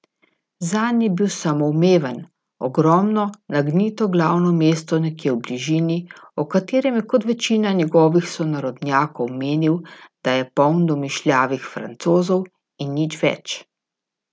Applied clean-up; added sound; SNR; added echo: none; none; none; none.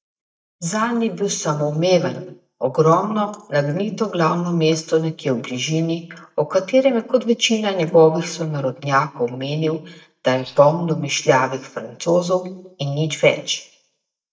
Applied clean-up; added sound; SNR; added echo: neural mask model DeepFilterNet 3.